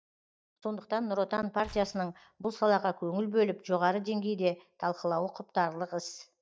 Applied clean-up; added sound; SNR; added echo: neural mask model DeepFilterNet 3.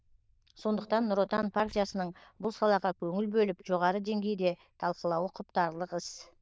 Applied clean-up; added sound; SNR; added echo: neural diffusion model UNIVERSE++.